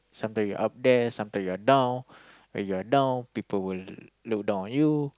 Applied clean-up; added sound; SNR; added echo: none; none; none; none.